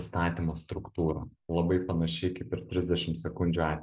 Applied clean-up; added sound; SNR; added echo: none; none; none; none.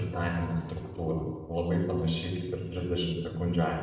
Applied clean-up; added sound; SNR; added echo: none; none; none; reverberation time 1.1 s.